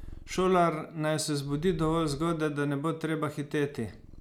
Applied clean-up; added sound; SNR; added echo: none; Purr; 18 dB; none.